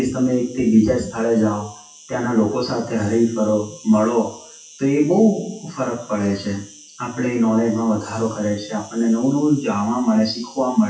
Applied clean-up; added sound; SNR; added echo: classical method WPE with log-MMSE.